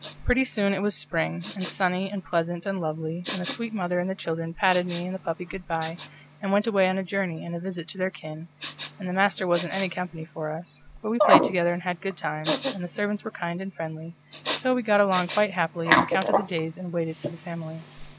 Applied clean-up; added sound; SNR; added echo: none; Respiratory sounds; 4 dB; none.